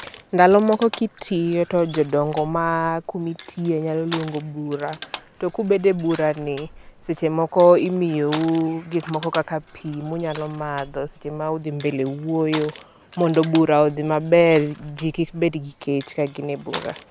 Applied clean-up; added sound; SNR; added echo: none; Crushing; 16 dB; none.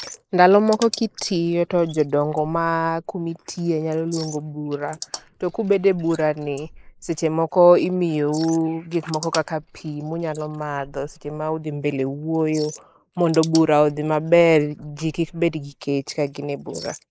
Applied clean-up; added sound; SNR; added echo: neural mask model Resemble Enhance denoiser.